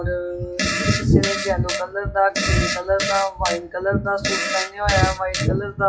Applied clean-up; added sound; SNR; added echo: classical method WPE with log-MMSE.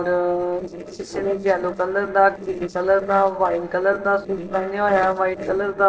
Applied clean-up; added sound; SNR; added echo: neural separator model SepFormer DNS4.